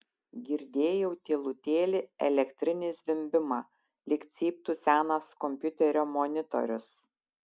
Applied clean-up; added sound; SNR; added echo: none; none; none; none.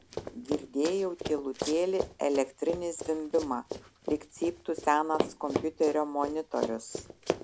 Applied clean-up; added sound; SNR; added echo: none; Run; 7 dB; none.